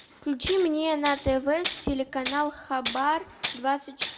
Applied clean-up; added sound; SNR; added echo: none; Tools; 6 dB; reverberation time 0.9 s.